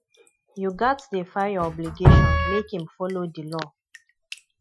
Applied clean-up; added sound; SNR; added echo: classical method Wiener filter.